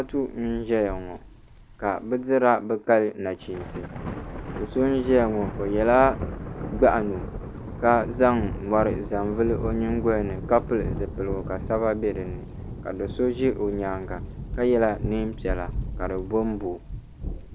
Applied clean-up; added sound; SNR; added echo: none; Thunder; 8 dB; none.